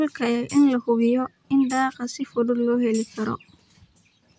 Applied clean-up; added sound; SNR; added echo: none; Tambourine; 14 dB; none.